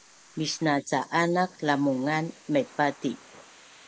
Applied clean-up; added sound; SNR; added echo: neural mask model Resemble Enhance denoiser.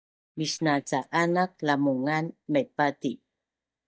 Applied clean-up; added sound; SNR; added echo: neural mask model DeepFilterNet 3.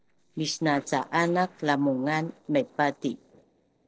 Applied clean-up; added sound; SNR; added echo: neural separator model SepFormer DNS4.